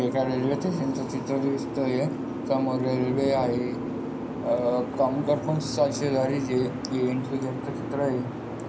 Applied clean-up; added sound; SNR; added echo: none; Boat, Water vehicle; 5 dB; reverberation time 0.3 s.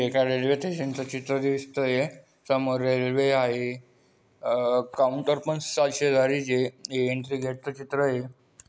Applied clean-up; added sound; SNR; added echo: none; none; none; none.